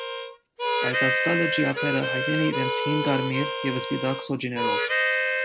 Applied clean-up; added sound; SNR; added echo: none; Harmonica; -2 dB; none.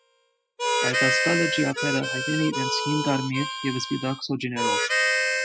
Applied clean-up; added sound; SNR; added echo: classical method spectral subtraction.